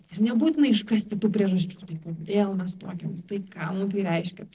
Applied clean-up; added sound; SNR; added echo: neural separator model SepFormer DNS4.